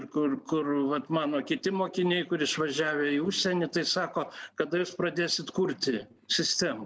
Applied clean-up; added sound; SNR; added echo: none; none; none; none.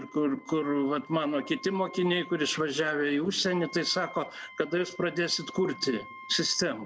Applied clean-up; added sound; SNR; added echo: none; Wind instrument, woodwind instrument; 19 dB; none.